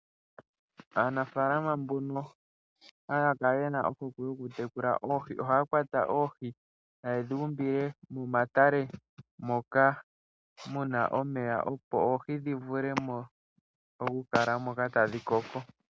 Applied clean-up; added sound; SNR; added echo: none; none; none; none.